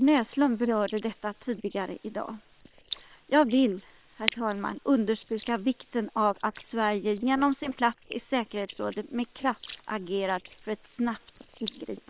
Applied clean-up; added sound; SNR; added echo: neural separator model SepFormer WHAM!.